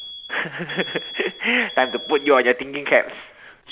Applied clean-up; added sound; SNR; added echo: none; Alarm; 15 dB; none.